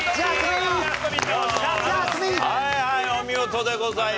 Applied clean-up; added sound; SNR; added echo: none; none; none; none.